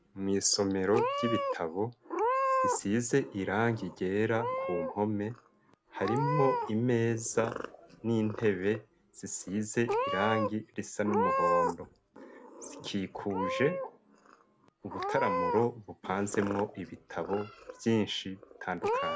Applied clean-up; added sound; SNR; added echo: none; Meow / Purr; 3 dB; none.